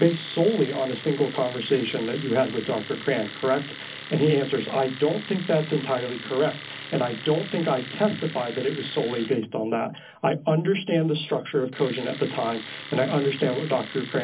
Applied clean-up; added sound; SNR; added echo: none; Domestic sounds, home sounds; 14 dB; reverberation time 0.4 s.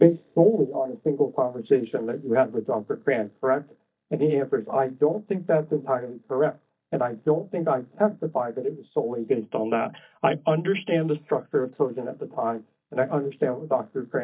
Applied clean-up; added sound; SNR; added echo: neural mask model DeepFilterNet 3.